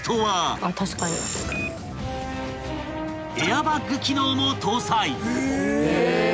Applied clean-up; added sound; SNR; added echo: none; none; none; none.